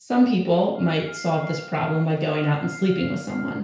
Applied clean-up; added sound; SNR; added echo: none; Organ; 16 dB; reverberation time 0.5 s.